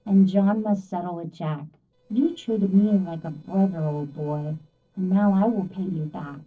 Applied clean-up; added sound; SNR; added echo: neural separator model SepFormer DNS4.